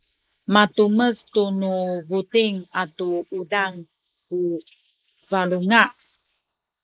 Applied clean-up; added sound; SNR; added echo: neural mask model Resemble Enhance denoiser.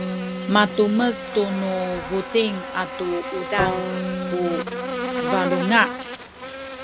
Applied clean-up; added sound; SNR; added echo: none; Buzz + Bowed string instrument; 4 dB; none.